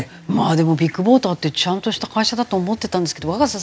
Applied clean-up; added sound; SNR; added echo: none; none; none; none.